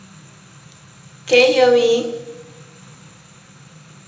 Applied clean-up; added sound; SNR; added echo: none; none; none; reverberation time 0.9 s.